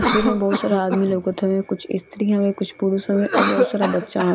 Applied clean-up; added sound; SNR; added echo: none; Cough; 4 dB; none.